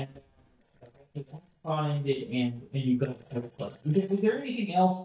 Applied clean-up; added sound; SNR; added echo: neural mask model DeepFilterNet 3.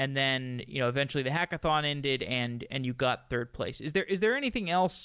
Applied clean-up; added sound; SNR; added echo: none; none; none; none.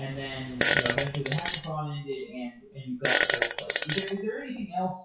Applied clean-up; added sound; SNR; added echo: classical method WPE with log-MMSE.